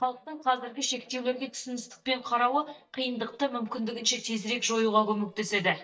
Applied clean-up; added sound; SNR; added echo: neural mask model DeepFilterNet 3.